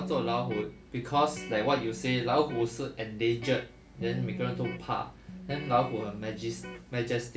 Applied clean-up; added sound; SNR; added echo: none; Electric guitar; 11 dB; none.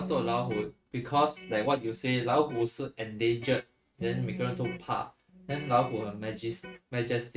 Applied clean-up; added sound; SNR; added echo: neural mask model RNNoise.